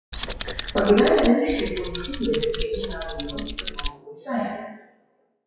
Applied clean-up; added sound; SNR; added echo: classical method WPE with log-MMSE.